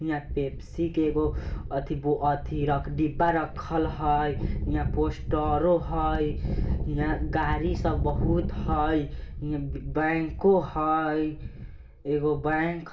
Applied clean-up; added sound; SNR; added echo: none; none; none; reverberation time 0.3 s.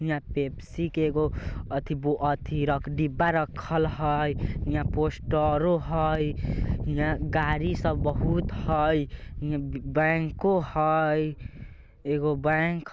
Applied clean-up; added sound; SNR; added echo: none; none; none; none.